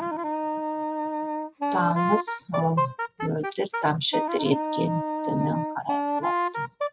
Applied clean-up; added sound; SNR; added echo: neural mask model RNNoise.